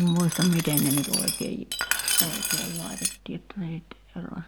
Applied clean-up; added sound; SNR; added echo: none; Glass; 2 dB; none.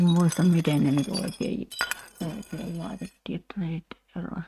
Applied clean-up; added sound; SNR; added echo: neural mask model RNNoise.